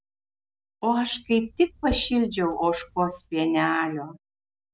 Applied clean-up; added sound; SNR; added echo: none; Tap; 16 dB; none.